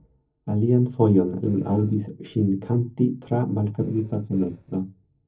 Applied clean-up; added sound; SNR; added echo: neural separator model SepFormer DNS4.